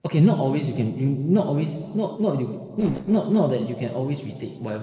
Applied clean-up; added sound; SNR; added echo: neural separator model SepFormer DNS4.